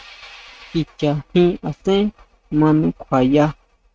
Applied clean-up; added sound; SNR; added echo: neural mask model RNNoise.